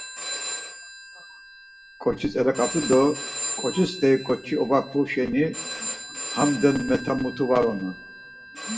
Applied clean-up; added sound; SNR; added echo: none; Telephone; 10 dB; reverberation time 0.7 s.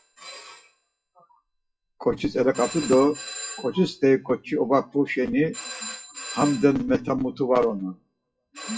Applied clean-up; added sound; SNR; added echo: classical method WPE with log-MMSE.